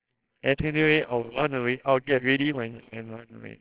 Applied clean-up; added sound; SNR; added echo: neural separator model SepFormer WHAMR!.